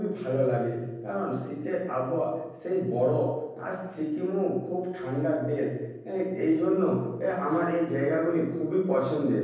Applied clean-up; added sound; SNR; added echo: none; none; none; reverberation time 1.1 s.